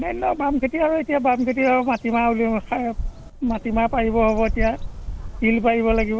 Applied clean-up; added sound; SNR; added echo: none; Bird vocalization, bird call, bird song; 10 dB; none.